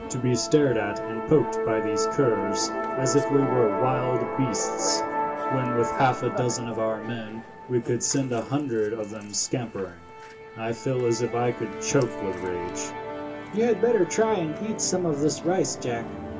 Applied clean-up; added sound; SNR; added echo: none; Musical instrument; 5 dB; reverberation time 0.2 s.